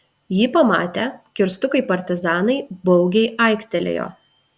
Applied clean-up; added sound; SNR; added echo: none; none; none; none.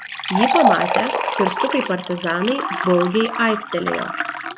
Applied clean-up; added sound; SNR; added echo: none; Liquid; 1 dB; none.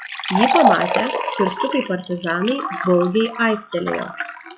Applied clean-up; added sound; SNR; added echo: classical method log-MMSE.